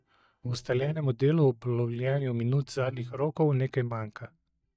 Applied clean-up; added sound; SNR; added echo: neural mask model DeepFilterNet 3.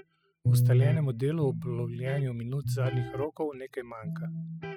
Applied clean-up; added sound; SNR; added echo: classical method spectral subtraction.